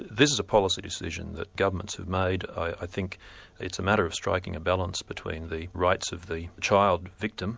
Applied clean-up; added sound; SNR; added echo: none; none; none; none.